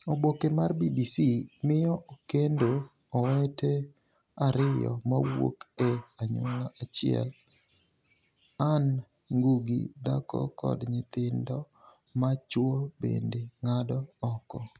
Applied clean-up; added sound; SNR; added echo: none; Bark; 17 dB; none.